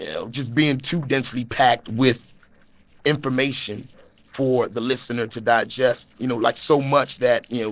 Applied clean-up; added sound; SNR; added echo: neural separator model SepFormer DNS4.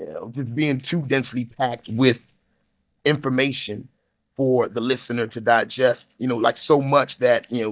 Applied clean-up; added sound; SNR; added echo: neural mask model DeepFilterNet 3.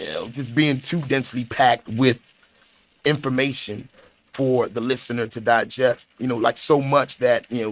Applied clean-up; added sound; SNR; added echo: neural mask model RNNoise.